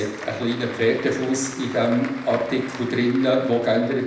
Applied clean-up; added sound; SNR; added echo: none; Applause / Crowd; 15 dB; reverberation time 0.8 s.